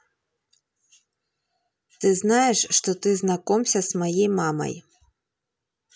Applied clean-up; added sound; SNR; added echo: none; none; none; none.